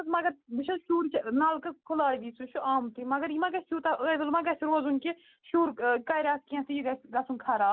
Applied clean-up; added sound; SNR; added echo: none; none; none; none.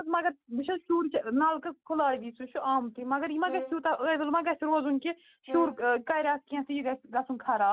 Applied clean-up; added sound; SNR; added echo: neural mask model RNNoise.